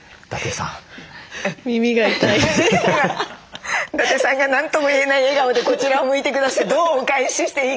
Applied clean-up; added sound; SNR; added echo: none; none; none; none.